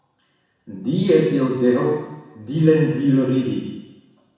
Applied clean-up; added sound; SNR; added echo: none; none; none; reverberation time 1.1 s.